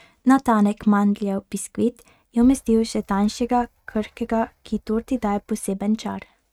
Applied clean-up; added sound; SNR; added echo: neural mask model RNNoise.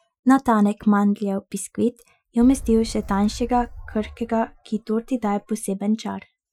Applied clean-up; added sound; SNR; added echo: classical method Wiener filter.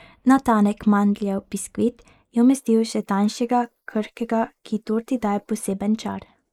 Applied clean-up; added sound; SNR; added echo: neural mask model Resemble Enhance denoiser.